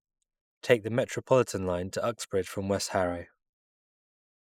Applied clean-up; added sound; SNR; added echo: neural mask model Resemble Enhance denoiser.